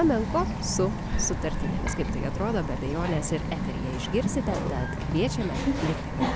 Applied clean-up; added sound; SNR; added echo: none; Bird vocalization, bird call, bird song; 0 dB; none.